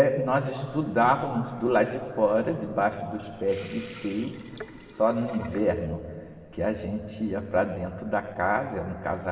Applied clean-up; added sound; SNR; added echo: none; Sink (filling or washing) / Water tap, faucet; 17 dB; reverberation time 2.8 s.